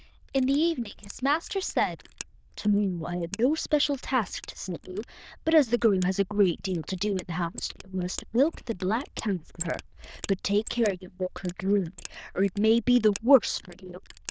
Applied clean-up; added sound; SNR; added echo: neural diffusion model UNIVERSE++.